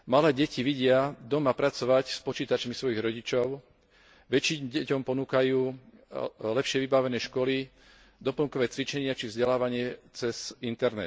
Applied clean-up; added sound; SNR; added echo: none; none; none; none.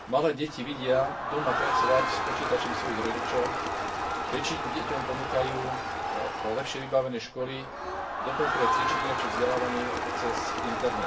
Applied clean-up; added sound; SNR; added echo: none; Crowd; -1 dB; reverberation time 0.2 s.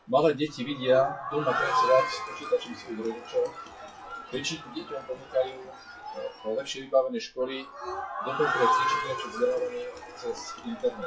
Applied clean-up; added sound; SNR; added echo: classical method WPE with log-MMSE.